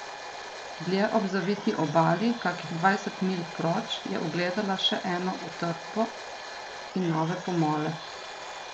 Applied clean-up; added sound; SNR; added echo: none; Domestic sounds, home sounds; 10 dB; none.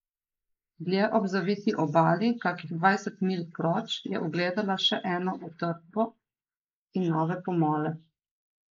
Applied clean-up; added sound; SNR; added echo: neural mask model Resemble Enhance denoiser.